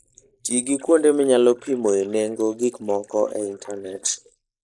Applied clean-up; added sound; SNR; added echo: neural mask model Resemble Enhance denoiser.